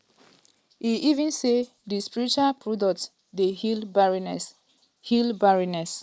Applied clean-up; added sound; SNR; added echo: none; none; none; none.